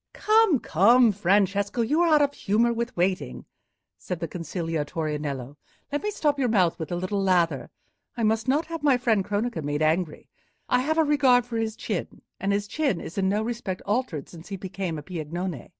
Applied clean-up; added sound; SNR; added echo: none; none; none; none.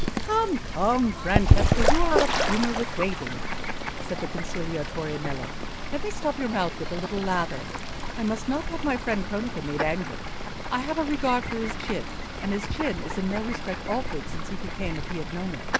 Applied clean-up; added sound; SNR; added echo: none; Bird / Fowl; -2 dB; none.